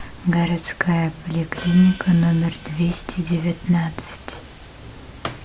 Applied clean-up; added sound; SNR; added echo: none; Hi-hat; 19 dB; none.